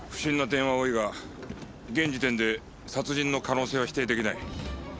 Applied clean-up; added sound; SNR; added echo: none; none; none; none.